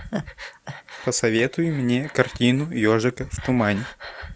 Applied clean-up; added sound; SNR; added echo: none; Breathing; 15 dB; none.